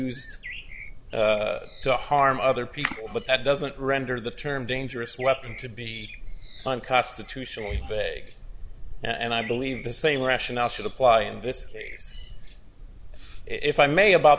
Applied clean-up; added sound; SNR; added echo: none; Bird; 20 dB; none.